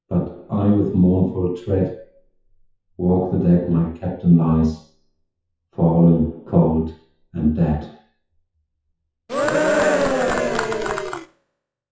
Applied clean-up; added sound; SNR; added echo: classical method WPE with log-MMSE.